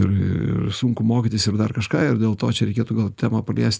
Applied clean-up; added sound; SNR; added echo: none; none; none; none.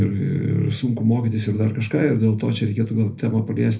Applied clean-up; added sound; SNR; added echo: none; none; none; reverberation time 0.3 s.